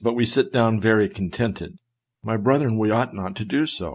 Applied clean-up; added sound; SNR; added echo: none; none; none; none.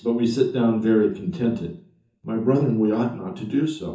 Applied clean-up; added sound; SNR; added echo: none; none; none; reverberation time 0.6 s.